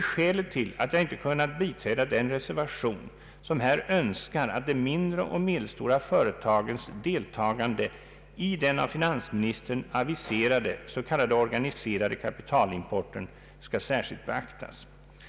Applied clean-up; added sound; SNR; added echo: none; none; none; none.